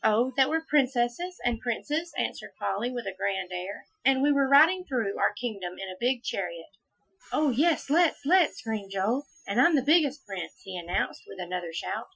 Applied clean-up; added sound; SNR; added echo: classical method Wiener filter.